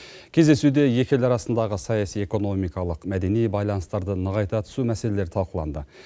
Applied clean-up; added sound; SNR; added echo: none; none; none; none.